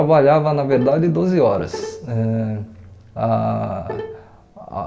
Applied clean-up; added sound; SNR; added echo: none; Bowed string instrument; 14 dB; reverberation time 2.4 s.